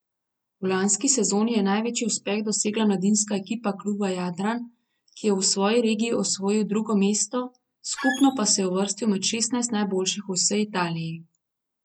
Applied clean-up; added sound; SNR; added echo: none; Squeak; 7 dB; none.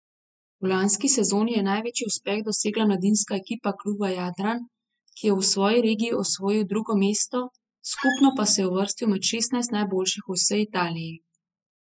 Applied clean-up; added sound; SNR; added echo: classical method spectral subtraction.